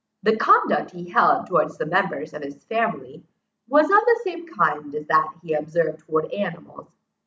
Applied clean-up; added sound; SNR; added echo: none; none; none; none.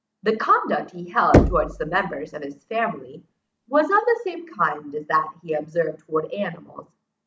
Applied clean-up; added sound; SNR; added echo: none; Knock; 0 dB; none.